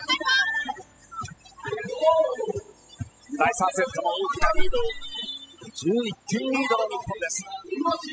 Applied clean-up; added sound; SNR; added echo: classical method spectral subtraction.